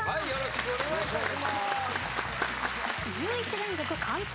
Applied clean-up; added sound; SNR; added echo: none; none; none; none.